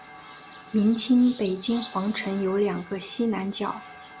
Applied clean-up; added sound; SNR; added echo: none; Bird; 19 dB; none.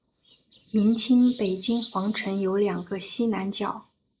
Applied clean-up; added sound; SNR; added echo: neural mask model Resemble Enhance denoiser.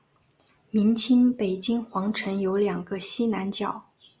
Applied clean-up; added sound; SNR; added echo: none; none; none; none.